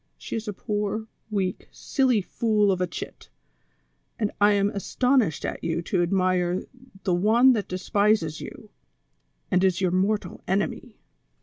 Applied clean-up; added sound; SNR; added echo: none; none; none; none.